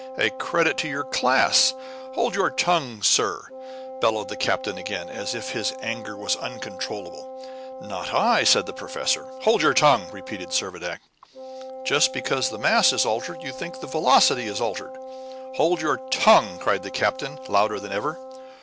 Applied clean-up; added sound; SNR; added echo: none; Wind instrument, woodwind instrument; 12 dB; none.